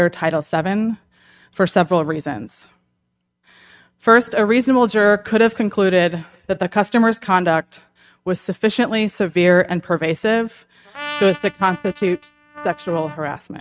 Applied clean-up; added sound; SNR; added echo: neural mask model RNNoise.